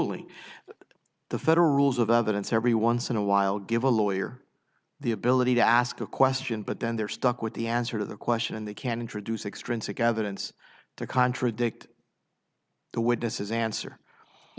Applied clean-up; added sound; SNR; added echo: none; none; none; none.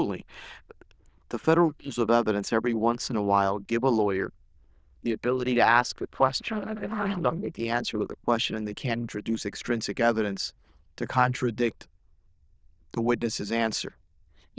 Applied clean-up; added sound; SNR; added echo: neural diffusion model UNIVERSE++.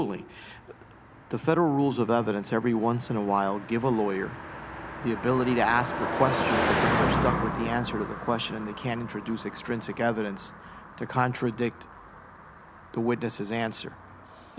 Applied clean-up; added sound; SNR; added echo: none; Car passing by; 5 dB; none.